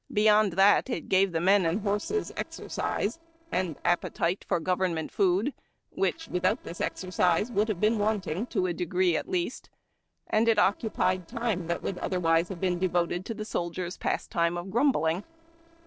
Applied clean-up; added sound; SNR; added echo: neural separator model SepFormer DNS4.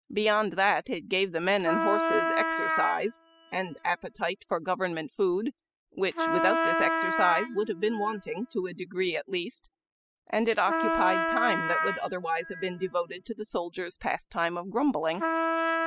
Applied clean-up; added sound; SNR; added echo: classical method spectral subtraction.